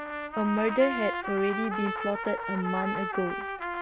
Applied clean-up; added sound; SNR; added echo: none; Trumpet; 3 dB; none.